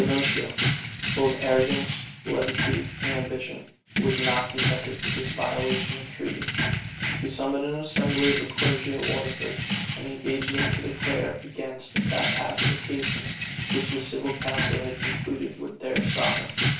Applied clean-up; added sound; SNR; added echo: none; Keys jangling; -2 dB; reverberation time 0.3 s.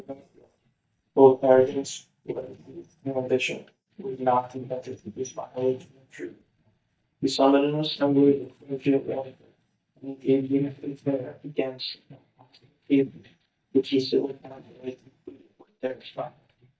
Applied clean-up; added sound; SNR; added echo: neural mask model DeepFilterNet 3.